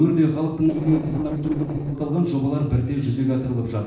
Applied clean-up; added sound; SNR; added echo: neural separator model SepFormer DNS4.